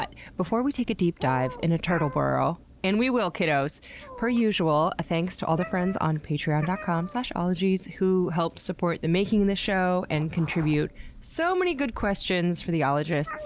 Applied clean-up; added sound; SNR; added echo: none; Meow; 17 dB; none.